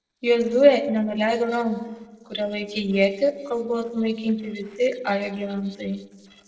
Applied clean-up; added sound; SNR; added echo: neural separator model SepFormer DNS4.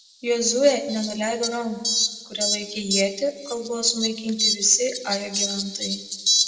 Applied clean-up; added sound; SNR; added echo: none; Fowl; 3 dB; reverberation time 1.1 s.